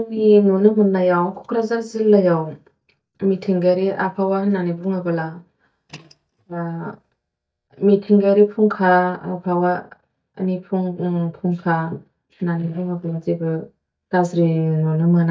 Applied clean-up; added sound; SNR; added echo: neural mask model DeepFilterNet 3.